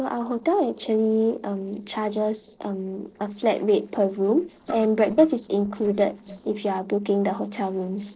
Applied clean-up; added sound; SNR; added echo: neural separator model SepFormer DNS4.